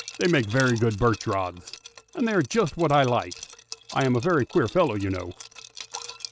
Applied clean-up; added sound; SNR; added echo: neural mask model RNNoise.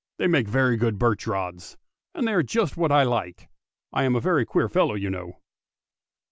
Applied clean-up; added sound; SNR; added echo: none; none; none; none.